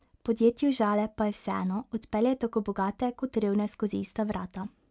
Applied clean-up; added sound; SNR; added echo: none; none; none; none.